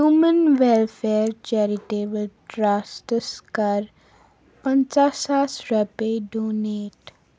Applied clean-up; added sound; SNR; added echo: none; none; none; none.